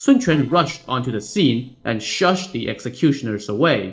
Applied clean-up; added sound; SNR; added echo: neural separator model SepFormer DNS4.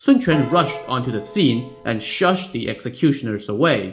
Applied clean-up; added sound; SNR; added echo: none; Piano; 15 dB; reverberation time 0.4 s.